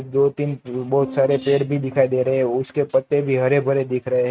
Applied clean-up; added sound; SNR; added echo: neural mask model RNNoise.